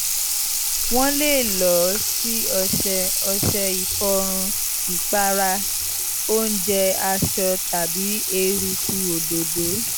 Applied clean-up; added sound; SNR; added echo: none; Sink (filling or washing) / Water tap, faucet; -2 dB; none.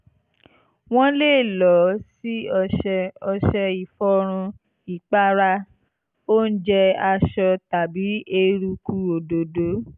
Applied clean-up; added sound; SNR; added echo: none; none; none; none.